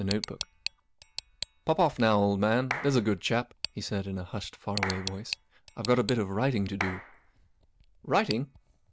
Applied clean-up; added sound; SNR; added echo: none; Clapping + Tick; 11 dB; none.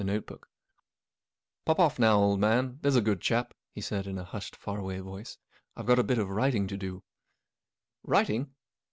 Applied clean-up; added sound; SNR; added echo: none; none; none; none.